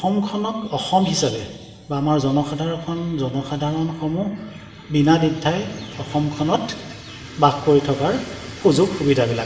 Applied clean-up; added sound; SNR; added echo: none; none; none; reverberation time 2.5 s.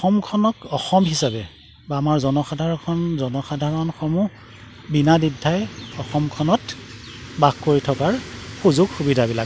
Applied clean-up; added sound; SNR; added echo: none; none; none; none.